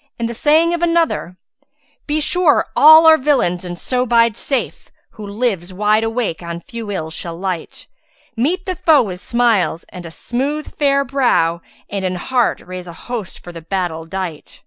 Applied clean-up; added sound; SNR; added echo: none; none; none; none.